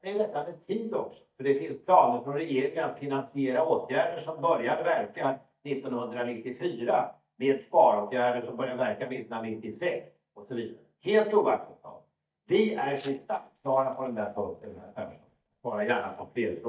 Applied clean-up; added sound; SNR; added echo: neural mask model DeepFilterNet 3.